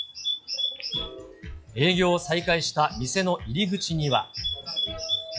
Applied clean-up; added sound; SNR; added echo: classical method log-MMSE.